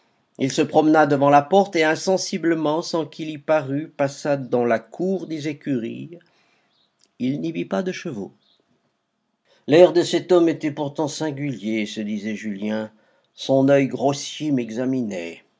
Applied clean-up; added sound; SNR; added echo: none; none; none; none.